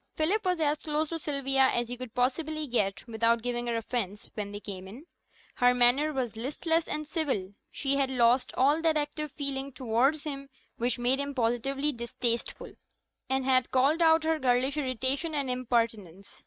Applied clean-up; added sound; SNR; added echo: neural mask model RNNoise.